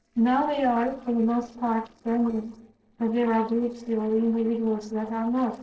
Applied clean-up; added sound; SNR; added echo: neural separator model SepFormer DNS4.